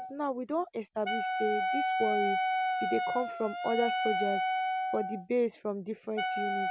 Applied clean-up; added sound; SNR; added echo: none; Wind instrument, woodwind instrument; -1 dB; none.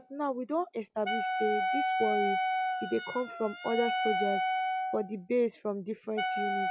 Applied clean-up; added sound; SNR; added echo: classical method log-MMSE.